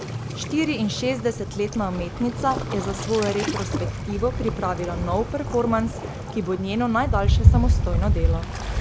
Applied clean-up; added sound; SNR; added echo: none; Waves, surf; -2 dB; none.